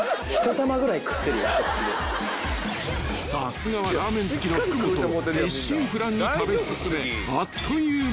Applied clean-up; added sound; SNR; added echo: none; none; none; none.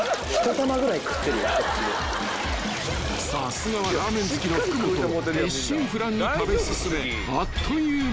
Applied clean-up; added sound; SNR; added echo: none; Stream; 11 dB; none.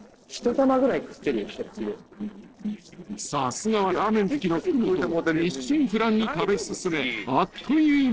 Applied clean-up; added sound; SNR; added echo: neural separator model SepFormer DNS4.